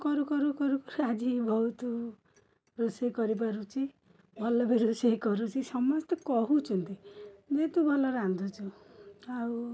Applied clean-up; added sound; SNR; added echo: none; none; none; none.